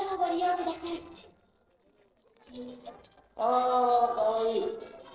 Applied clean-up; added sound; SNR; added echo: neural separator model SepFormer DNS4.